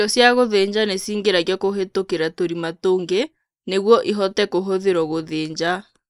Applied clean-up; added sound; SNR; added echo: neural mask model Resemble Enhance denoiser.